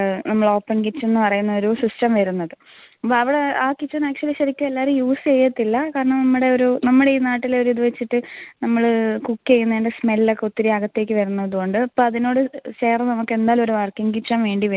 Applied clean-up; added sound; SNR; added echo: none; none; none; none.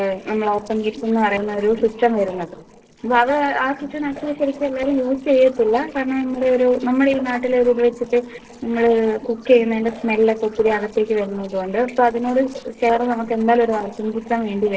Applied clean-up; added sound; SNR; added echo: neural separator model SepFormer DNS4.